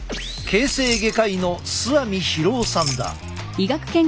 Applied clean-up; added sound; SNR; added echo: none; Keys jangling; 10 dB; none.